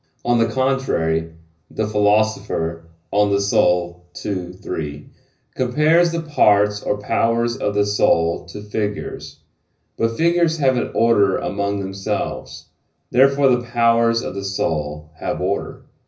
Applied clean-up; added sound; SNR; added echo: none; none; none; reverberation time 0.4 s.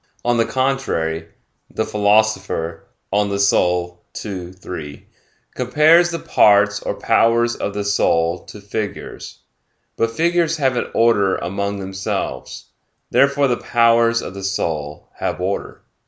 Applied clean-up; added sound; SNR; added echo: none; none; none; none.